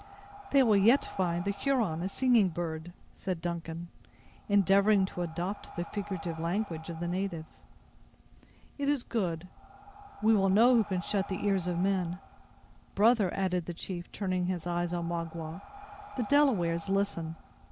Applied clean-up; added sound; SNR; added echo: none; Breathing; 19 dB; none.